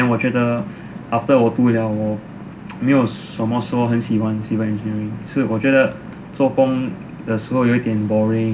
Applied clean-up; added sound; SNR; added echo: none; none; none; none.